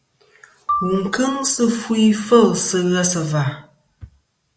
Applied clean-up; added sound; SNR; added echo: none; Marimba, xylophone; 10 dB; none.